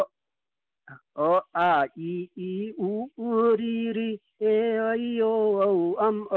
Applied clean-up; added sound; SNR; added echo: none; none; none; none.